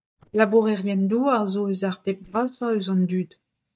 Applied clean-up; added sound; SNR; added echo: neural mask model DeepFilterNet 3.